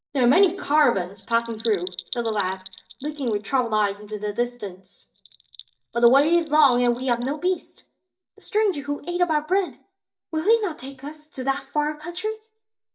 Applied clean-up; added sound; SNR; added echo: neural mask model DeepFilterNet 3.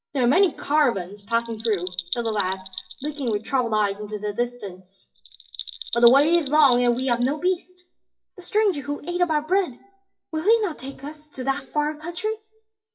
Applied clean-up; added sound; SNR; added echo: classical method WPE with log-MMSE.